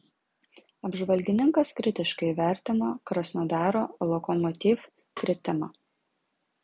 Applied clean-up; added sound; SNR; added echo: none; Snare drum; 20 dB; none.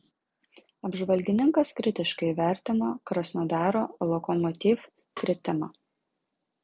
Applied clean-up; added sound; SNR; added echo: neural separator model SepFormer DNS4.